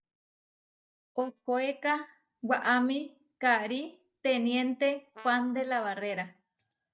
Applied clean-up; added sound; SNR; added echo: neural mask model DeepFilterNet 3.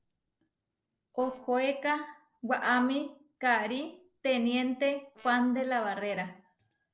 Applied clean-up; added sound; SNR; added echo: neural separator model SepFormer DNS4.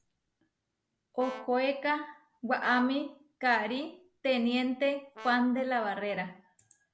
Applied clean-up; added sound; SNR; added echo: none; Brass instrument; 19 dB; none.